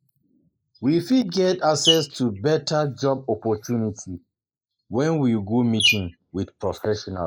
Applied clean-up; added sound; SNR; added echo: neural mask model Resemble Enhance denoiser.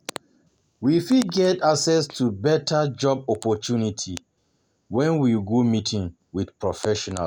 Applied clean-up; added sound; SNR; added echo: none; none; none; none.